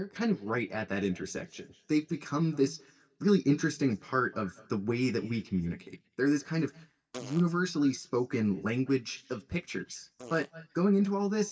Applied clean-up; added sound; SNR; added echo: neural mask model DeepFilterNet 3.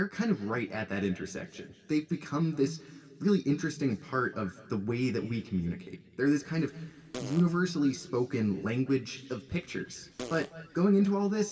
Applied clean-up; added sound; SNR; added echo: none; Fart; 17 dB; reverberation time 2.0 s.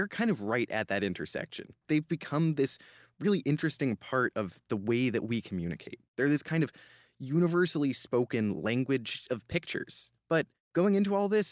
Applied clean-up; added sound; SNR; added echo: none; none; none; none.